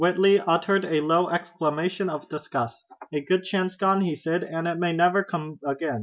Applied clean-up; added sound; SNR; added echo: none; none; none; none.